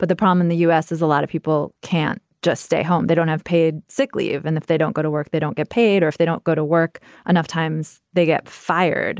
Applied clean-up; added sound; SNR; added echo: none; none; none; none.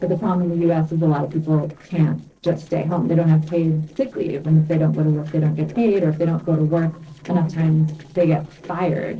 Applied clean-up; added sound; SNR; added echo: neural separator model SepFormer DNS4.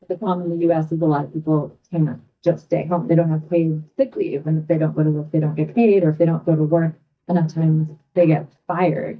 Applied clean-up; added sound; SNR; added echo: neural mask model DeepFilterNet 3.